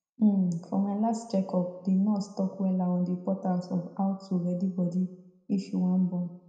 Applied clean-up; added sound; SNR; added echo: none; none; none; reverberation time 0.7 s.